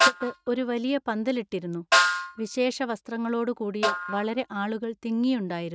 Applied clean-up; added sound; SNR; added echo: neural mask model RNNoise.